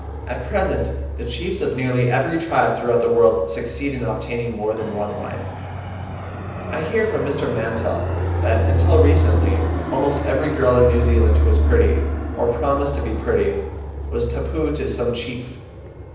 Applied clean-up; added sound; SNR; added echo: none; Fixed-wing aircraft, airplane; 1 dB; reverberation time 0.9 s.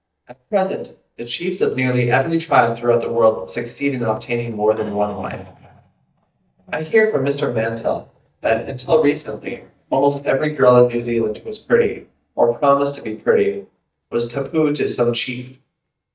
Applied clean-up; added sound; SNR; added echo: neural mask model DeepFilterNet 3.